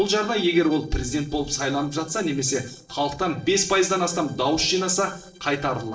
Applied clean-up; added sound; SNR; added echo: neural separator model SepFormer DNS4.